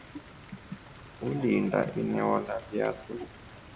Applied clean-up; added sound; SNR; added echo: none; Rain; 17 dB; reverberation time 0.7 s.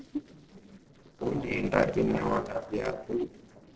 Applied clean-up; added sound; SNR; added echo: neural separator model SepFormer DNS4.